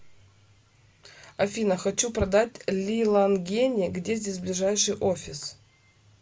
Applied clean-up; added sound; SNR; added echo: none; none; none; none.